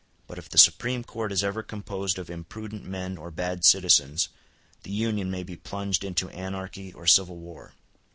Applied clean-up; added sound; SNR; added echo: none; none; none; none.